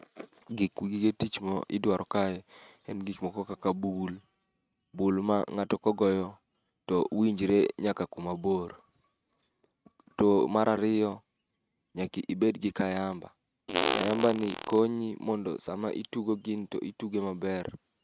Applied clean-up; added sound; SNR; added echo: neural mask model RNNoise.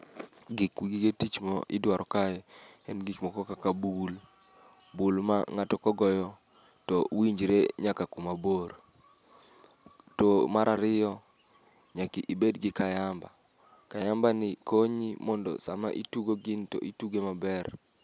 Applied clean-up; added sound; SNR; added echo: none; none; none; none.